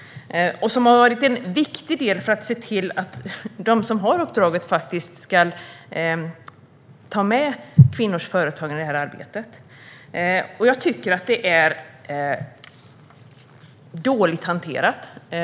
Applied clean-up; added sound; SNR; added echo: none; none; none; none.